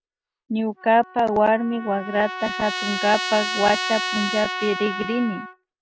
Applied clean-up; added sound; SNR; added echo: none; Trumpet; 7 dB; none.